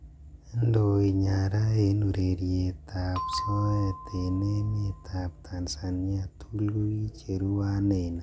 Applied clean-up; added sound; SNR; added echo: none; Bell; 11 dB; none.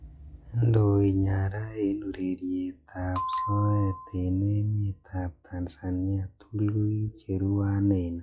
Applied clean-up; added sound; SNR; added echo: classical method log-MMSE.